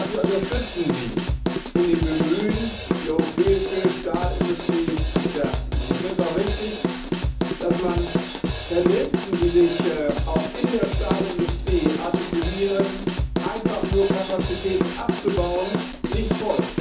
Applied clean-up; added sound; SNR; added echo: none; Drum / Drum kit; 0 dB; reverberation time 0.7 s.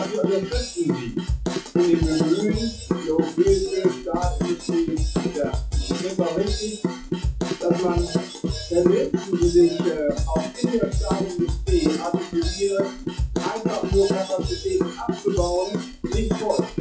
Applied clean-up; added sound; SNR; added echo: classical method WPE with log-MMSE.